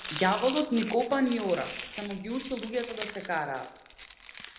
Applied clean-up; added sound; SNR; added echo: none; Domestic sounds, home sounds; 12 dB; reverberation time 0.7 s.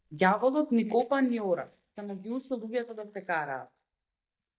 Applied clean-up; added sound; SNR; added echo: neural mask model DeepFilterNet 3.